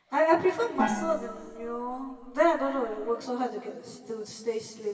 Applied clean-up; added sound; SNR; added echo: none; Gong; 7 dB; reverberation time 2.4 s.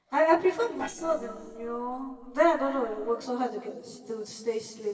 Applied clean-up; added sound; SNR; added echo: neural separator model SepFormer DNS4.